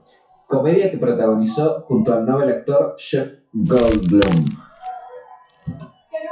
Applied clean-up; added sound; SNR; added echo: classical method WPE with log-MMSE.